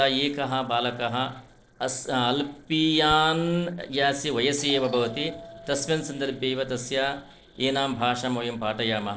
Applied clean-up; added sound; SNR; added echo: neural separator model SepFormer DNS4.